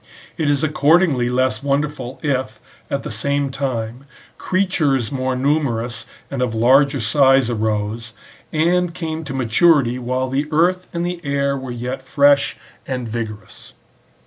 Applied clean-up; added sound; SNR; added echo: none; none; none; none.